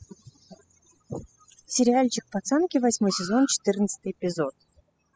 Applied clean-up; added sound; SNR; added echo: classical method spectral subtraction.